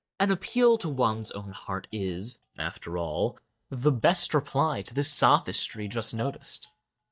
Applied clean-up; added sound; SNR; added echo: neural mask model DeepFilterNet 3.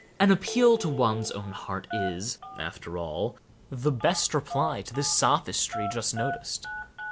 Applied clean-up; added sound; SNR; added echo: none; Telephone; 10 dB; none.